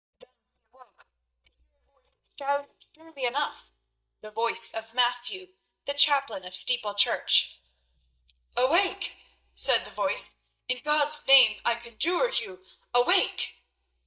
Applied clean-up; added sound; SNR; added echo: neural mask model DeepFilterNet 3.